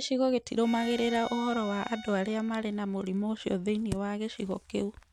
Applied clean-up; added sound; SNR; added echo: none; Bowed string instrument; 17 dB; none.